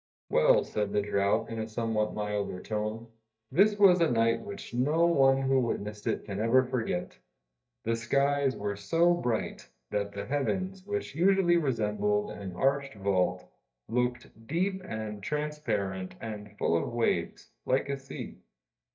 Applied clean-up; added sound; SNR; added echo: neural mask model DeepFilterNet 3.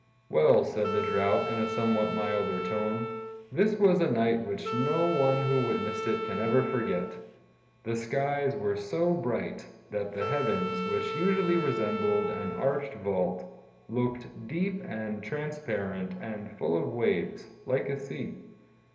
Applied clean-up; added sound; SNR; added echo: none; Wind instrument, woodwind instrument; 6 dB; reverberation time 1.0 s.